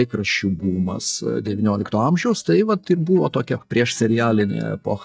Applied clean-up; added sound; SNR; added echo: neural mask model DeepFilterNet 3.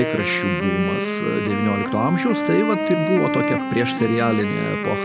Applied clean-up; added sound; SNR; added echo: none; Wind instrument, woodwind instrument; 2 dB; none.